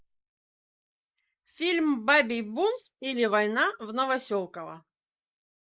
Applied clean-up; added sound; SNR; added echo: neural mask model Resemble Enhance denoiser.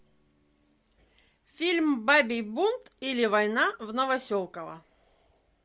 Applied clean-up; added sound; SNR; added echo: none; none; none; none.